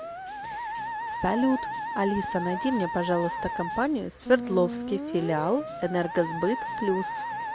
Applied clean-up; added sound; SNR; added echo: none; Musical instrument; 5 dB; none.